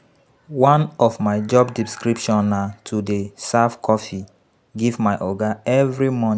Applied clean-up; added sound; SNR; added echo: none; none; none; none.